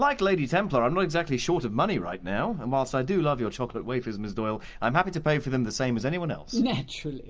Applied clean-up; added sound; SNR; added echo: none; none; none; none.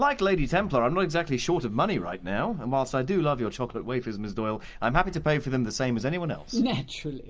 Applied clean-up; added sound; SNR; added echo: none; Breathing; 15 dB; none.